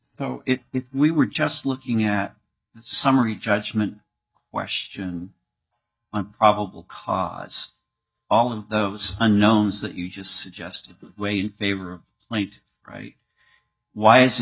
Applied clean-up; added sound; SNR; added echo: neural mask model DeepFilterNet 3.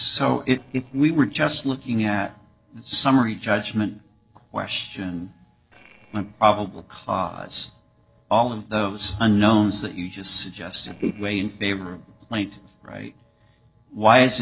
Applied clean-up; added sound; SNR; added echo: neural separator model SepFormer DNS4.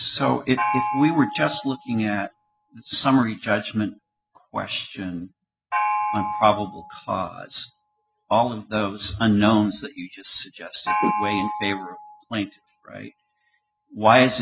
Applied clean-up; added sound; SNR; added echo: classical method spectral subtraction.